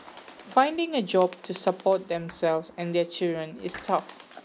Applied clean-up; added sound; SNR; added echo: none; Domestic sounds, home sounds + Bird; 20 dB; none.